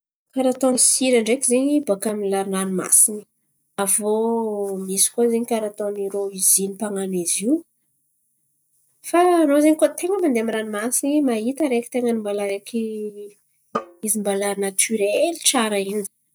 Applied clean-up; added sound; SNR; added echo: neural mask model DeepFilterNet 3.